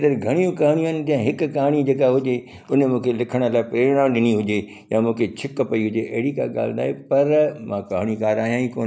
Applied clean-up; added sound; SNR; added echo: none; none; none; none.